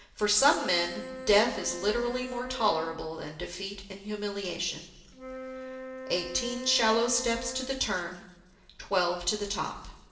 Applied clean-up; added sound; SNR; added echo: none; Wind instrument, woodwind instrument; 11 dB; reverberation time 1.0 s.